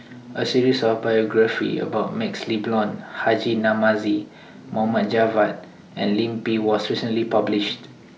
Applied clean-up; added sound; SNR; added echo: none; none; none; none.